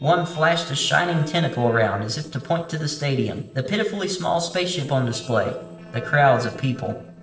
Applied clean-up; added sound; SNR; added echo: neural separator model SepFormer DNS4.